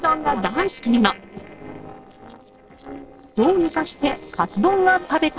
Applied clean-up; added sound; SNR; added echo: neural separator model SepFormer DNS4.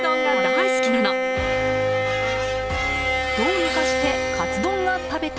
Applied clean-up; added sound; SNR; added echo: none; Bowed string instrument; -4 dB; none.